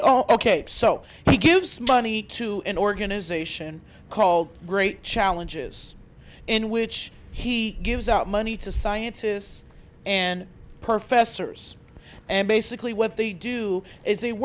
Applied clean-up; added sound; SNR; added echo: none; Tambourine; 2 dB; none.